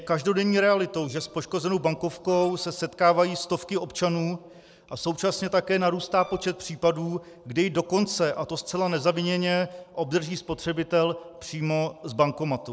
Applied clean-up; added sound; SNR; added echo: neural separator model SepFormer DNS4.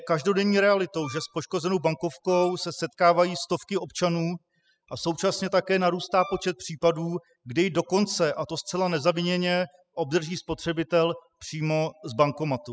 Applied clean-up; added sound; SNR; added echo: classical method spectral subtraction.